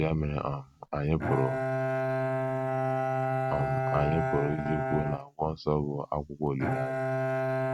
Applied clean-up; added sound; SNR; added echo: neural mask model RNNoise.